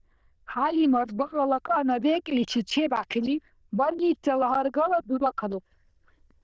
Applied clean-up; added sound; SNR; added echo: neural diffusion model UNIVERSE++.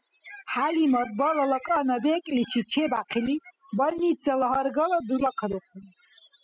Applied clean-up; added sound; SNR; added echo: classical method spectral subtraction.